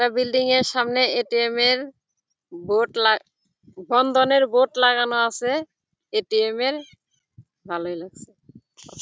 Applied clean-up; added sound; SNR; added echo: none; none; none; none.